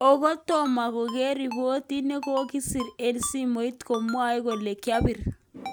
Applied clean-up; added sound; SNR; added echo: none; Ringtone; 16 dB; none.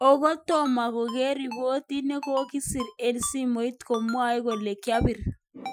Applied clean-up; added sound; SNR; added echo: classical method Wiener filter.